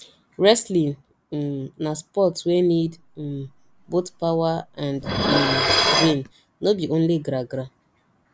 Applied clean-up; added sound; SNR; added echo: none; Dishes, pots, and pans; 1 dB; none.